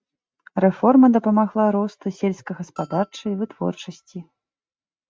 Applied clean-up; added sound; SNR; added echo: neural mask model RNNoise.